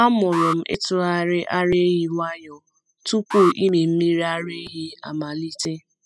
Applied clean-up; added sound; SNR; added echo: classical method spectral subtraction.